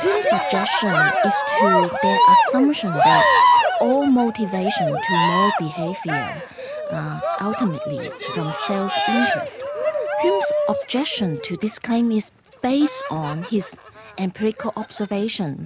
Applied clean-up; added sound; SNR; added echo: none; Cheering; -2 dB; none.